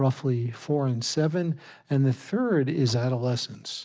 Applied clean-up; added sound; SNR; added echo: none; none; none; none.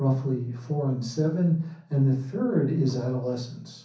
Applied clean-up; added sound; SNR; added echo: none; none; none; reverberation time 0.6 s.